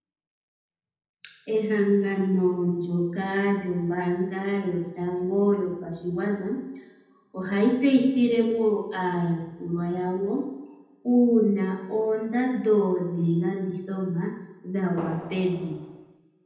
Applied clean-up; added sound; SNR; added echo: none; Fireworks; 15 dB; reverberation time 0.9 s.